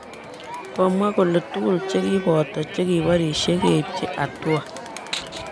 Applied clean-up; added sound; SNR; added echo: none; Crowd; 10 dB; none.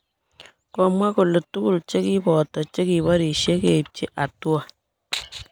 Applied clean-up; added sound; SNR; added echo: none; none; none; none.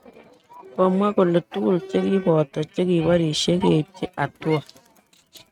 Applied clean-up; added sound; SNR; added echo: neural mask model RNNoise.